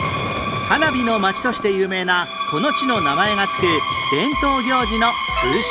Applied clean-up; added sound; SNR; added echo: none; Screech; 3 dB; none.